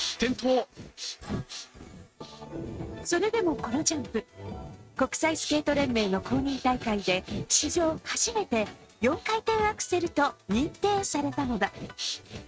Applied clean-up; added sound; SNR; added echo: neural mask model RNNoise.